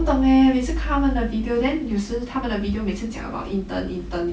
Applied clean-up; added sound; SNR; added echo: none; none; none; none.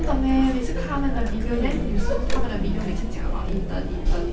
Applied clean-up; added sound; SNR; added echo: none; Chatter; -4 dB; none.